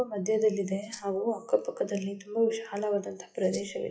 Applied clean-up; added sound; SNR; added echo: classical method WPE with log-MMSE.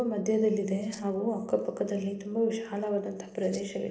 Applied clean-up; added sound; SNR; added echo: neural separator model SepFormer DNS4.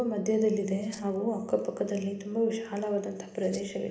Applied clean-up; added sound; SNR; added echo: none; Rattle (instrument); 20 dB; reverberation time 1.0 s.